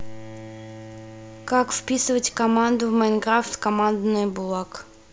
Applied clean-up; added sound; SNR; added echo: none; Bowed string instrument; 20 dB; none.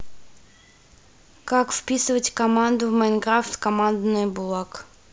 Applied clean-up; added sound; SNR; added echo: none; none; none; none.